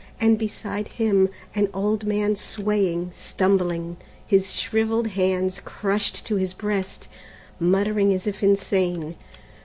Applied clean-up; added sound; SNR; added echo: none; none; none; none.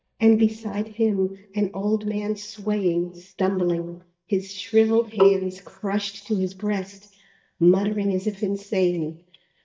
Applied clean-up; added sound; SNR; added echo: neural mask model DeepFilterNet 3.